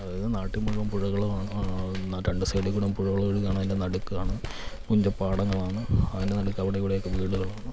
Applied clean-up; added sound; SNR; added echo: none; Walk, footsteps; 5 dB; none.